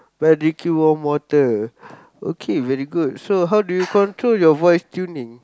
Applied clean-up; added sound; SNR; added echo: none; none; none; none.